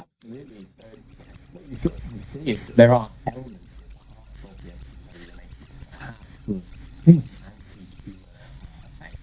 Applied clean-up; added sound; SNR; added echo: neural mask model DeepFilterNet 3.